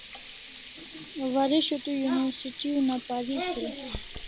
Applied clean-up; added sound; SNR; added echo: none; Sink (filling or washing); 7 dB; none.